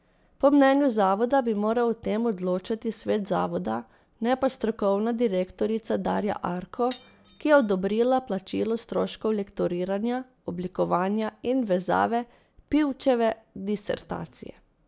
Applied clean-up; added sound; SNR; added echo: none; Glass; 20 dB; none.